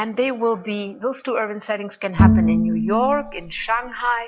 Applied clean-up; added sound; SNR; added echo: classical method log-MMSE.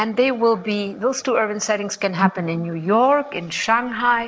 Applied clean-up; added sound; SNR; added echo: neural mask model Resemble Enhance denoiser.